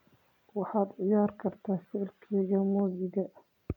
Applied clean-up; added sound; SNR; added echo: none; none; none; none.